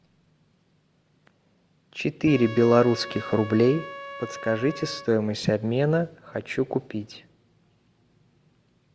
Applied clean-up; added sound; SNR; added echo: none; Trumpet; 13 dB; none.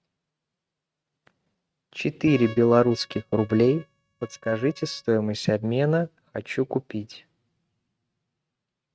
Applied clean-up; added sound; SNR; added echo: neural mask model RNNoise.